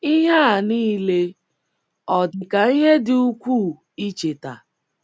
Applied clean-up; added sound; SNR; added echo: none; none; none; none.